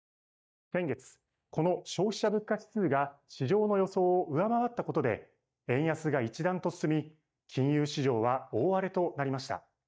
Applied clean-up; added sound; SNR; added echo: neural mask model DeepFilterNet 3.